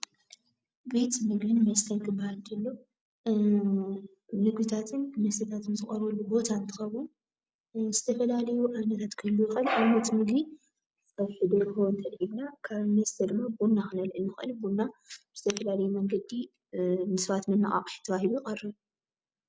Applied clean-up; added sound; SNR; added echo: none; none; none; none.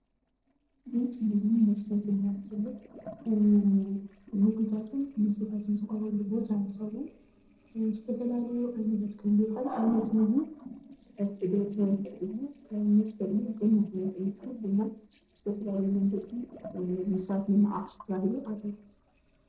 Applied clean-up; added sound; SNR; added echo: neural separator model SepFormer DNS4.